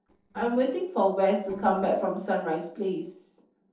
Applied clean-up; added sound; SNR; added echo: neural separator model SepFormer DNS4.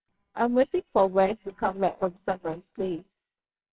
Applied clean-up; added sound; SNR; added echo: neural separator model SepFormer WHAMR!.